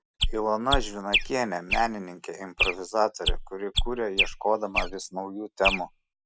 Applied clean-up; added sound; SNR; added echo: none; Chirp, tweet; 0 dB; none.